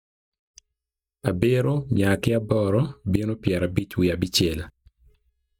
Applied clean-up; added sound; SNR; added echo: neural mask model DeepFilterNet 3.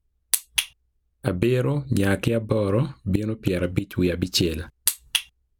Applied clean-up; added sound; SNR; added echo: none; none; none; none.